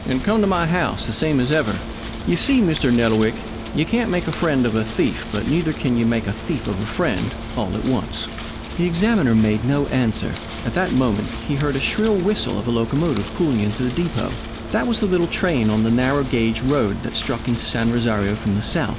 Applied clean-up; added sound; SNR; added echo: none; Wind; 9 dB; none.